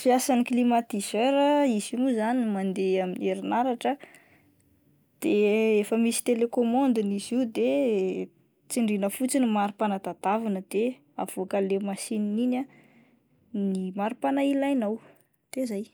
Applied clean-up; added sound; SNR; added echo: none; none; none; none.